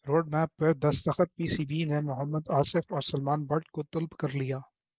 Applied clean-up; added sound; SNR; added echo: neural mask model Resemble Enhance denoiser.